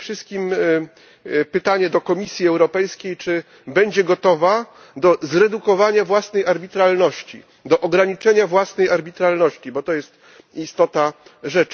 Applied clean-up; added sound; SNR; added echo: none; none; none; none.